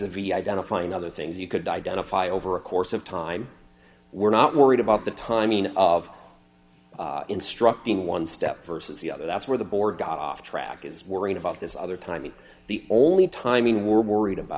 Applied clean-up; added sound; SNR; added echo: none; none; none; none.